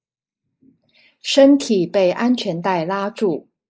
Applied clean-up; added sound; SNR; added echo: neural mask model Resemble Enhance denoiser.